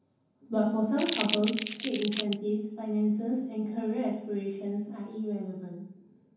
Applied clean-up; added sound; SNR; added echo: none; Crumpling, crinkling; 5 dB; reverberation time 0.9 s.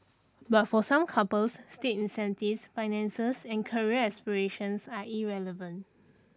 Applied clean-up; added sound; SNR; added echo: none; none; none; none.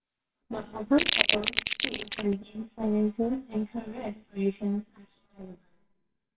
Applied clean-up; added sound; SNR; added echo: neural separator model SepFormer WHAMR!.